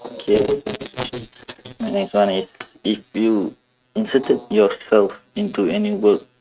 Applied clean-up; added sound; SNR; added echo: neural mask model RNNoise.